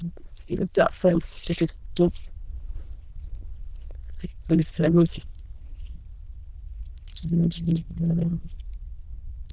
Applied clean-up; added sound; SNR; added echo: neural diffusion model UNIVERSE++.